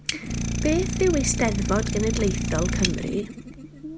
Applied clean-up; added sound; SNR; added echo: none; Idling; 0 dB; none.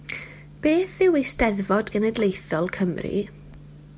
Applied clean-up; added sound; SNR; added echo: none; none; none; none.